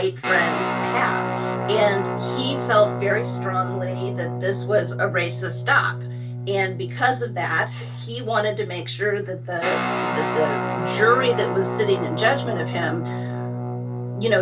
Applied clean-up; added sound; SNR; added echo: none; Guitar; 3 dB; reverberation time 0.2 s.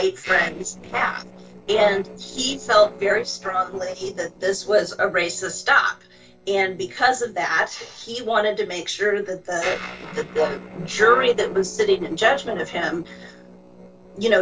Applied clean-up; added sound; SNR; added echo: neural separator model SepFormer DNS4.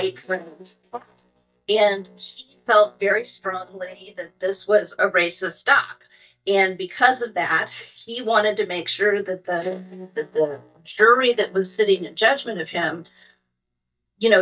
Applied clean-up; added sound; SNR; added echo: neural mask model DeepFilterNet 3.